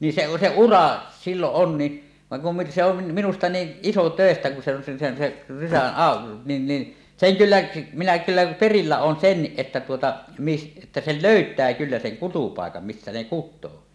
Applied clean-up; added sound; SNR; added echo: none; Thump, thud; 17 dB; none.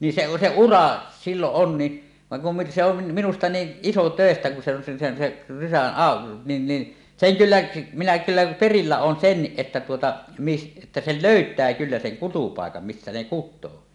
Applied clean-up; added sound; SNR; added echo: none; none; none; none.